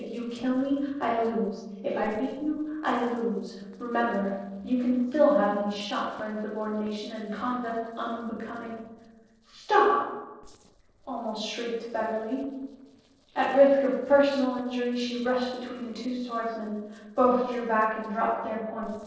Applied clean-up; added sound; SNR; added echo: neural separator model SepFormer DNS4.